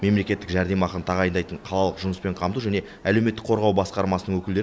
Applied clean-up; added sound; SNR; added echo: none; none; none; none.